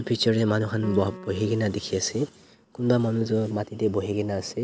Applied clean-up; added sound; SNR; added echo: none; Piano; 20 dB; none.